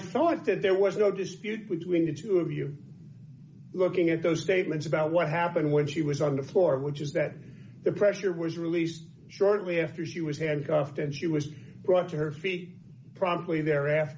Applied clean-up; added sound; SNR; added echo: none; none; none; none.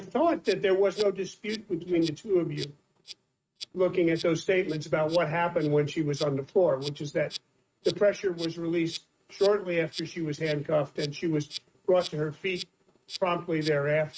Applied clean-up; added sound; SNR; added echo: neural mask model RNNoise.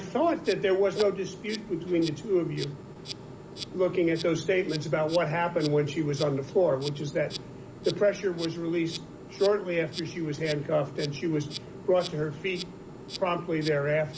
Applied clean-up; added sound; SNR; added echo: none; Insect; 14 dB; none.